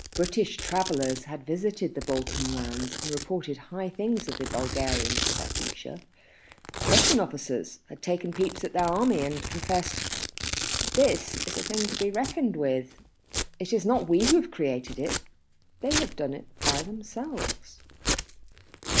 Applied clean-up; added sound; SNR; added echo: none; Domestic sounds, home sounds; 3 dB; none.